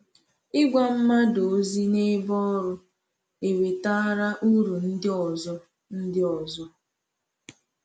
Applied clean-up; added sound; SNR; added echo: none; none; none; none.